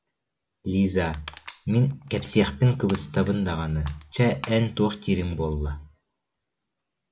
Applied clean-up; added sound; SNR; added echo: none; Crushing; 18 dB; none.